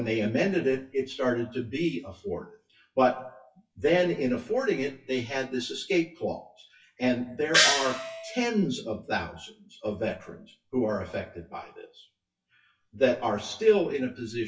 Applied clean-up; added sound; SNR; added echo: classical method WPE with log-MMSE.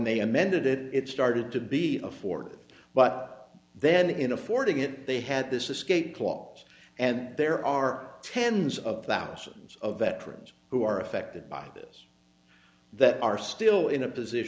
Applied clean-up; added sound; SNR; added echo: none; none; none; none.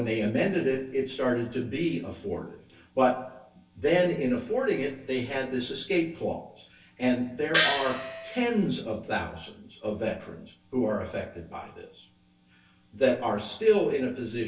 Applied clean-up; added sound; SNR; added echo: none; Gong; -2 dB; reverberation time 0.1 s.